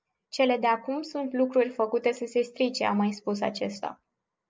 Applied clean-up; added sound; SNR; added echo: none; none; none; none.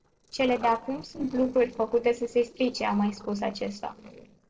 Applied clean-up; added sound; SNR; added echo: neural separator model SepFormer DNS4.